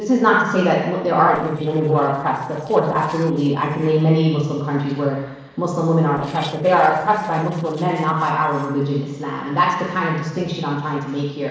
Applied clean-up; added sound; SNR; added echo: neural separator model SepFormer DNS4.